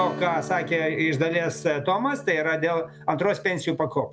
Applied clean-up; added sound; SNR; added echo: none; Strum; 14 dB; none.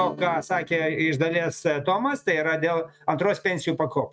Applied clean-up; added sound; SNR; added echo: neural mask model RNNoise.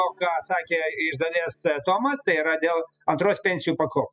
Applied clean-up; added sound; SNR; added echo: classical method spectral subtraction.